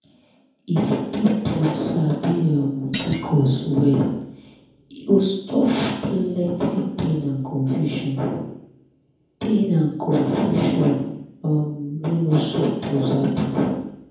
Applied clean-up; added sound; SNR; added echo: none; Thump, thud; 10 dB; reverberation time 0.9 s.